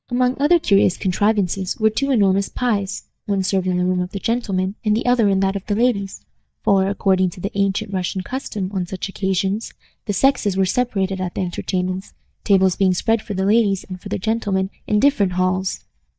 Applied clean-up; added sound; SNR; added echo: neural mask model DeepFilterNet 3.